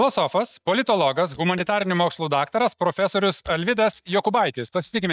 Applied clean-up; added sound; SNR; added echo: neural mask model DeepFilterNet 3.